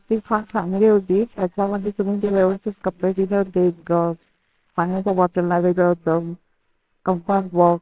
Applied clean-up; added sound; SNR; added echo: neural separator model SepFormer WHAMR!.